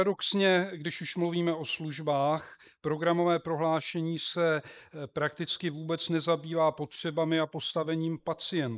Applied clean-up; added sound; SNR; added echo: neural mask model Resemble Enhance denoiser.